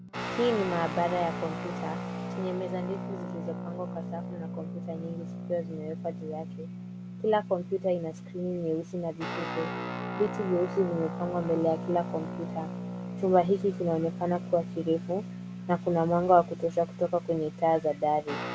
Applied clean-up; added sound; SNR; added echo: none; Guitar; 7 dB; none.